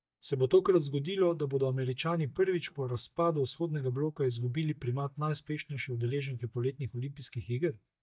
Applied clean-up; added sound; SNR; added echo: neural mask model DeepFilterNet 3.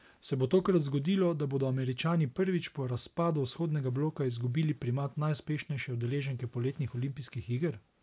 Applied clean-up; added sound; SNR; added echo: none; none; none; none.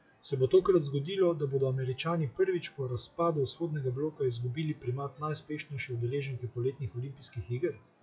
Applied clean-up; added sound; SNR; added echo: classical method WPE with log-MMSE.